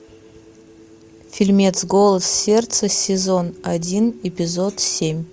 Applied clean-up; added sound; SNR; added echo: none; none; none; none.